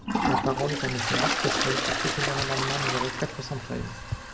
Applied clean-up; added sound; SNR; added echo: none; Toilet flush; -3 dB; none.